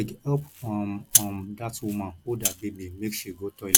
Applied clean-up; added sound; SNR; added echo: none; Rattle (instrument); -3 dB; none.